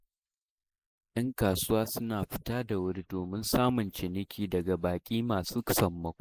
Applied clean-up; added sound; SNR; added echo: neural mask model Resemble Enhance denoiser.